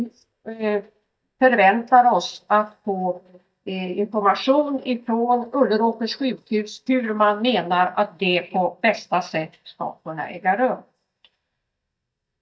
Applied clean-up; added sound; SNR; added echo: neural mask model DeepFilterNet 3.